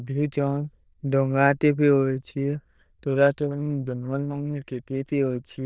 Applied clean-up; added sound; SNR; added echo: neural diffusion model UNIVERSE++.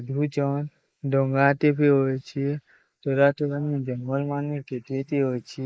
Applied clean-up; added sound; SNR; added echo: neural mask model Resemble Enhance denoiser.